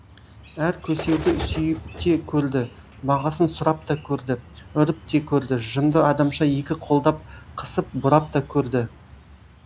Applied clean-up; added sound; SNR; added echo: none; Bird; 15 dB; none.